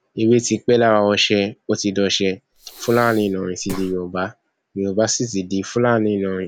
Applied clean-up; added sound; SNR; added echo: none; Breathing; 16 dB; none.